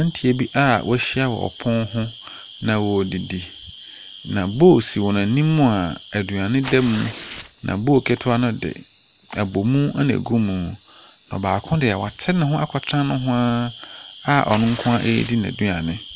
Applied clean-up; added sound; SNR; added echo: none; Tearing; 15 dB; none.